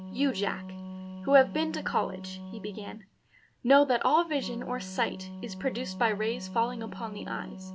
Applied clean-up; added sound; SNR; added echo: none; Wind instrument, woodwind instrument; 11 dB; none.